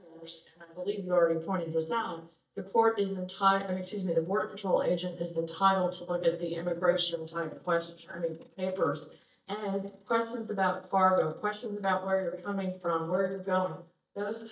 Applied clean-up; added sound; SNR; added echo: neural mask model DeepFilterNet 3.